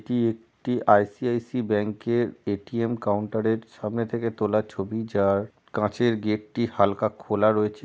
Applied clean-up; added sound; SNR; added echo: none; none; none; none.